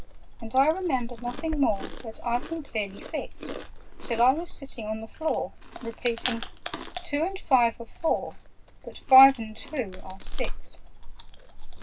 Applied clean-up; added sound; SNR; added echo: none; Chewing, mastication; 5 dB; reverberation time 0.4 s.